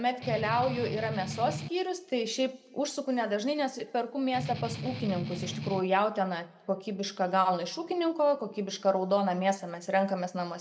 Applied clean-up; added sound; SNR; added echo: none; Strum; 7 dB; reverberation time 0.8 s.